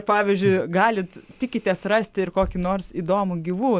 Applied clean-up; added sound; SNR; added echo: none; none; none; none.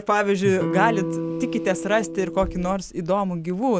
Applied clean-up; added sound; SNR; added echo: none; Electric guitar; 5 dB; none.